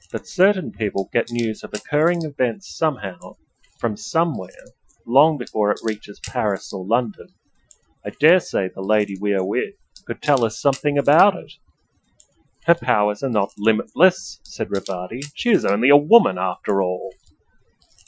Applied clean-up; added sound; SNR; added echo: classical method Wiener filter.